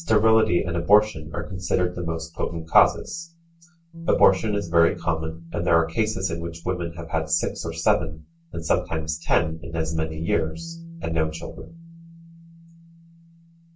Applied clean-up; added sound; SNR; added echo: none; Bass guitar; 19 dB; reverberation time 0.2 s.